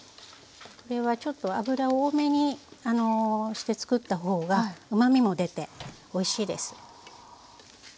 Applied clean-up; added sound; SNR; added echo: none; Microwave oven; 20 dB; none.